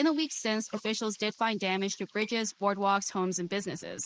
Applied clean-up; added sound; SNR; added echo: neural mask model Resemble Enhance denoiser.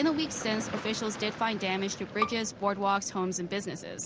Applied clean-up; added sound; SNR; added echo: none; Bowed string instrument; 9 dB; none.